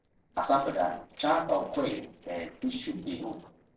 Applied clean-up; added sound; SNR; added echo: neural separator model SepFormer DNS4.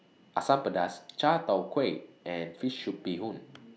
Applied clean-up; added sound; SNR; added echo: none; none; none; none.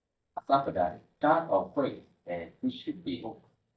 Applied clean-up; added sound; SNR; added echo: neural mask model DeepFilterNet 3.